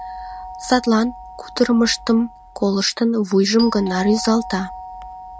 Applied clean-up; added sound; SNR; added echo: none; Doorbell; 15 dB; none.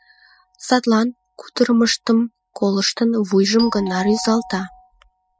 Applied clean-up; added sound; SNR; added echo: classical method spectral subtraction.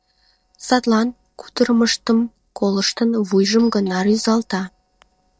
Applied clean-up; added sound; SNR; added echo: neural separator model SepFormer DNS4.